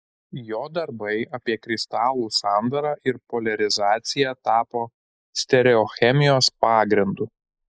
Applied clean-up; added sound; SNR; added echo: neural mask model Resemble Enhance denoiser.